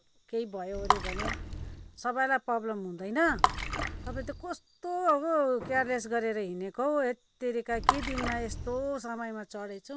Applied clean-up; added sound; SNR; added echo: none; Water / Splash, splatter; 1 dB; none.